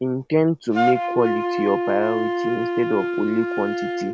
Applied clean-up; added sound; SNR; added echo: none; Wind instrument, woodwind instrument; 1 dB; none.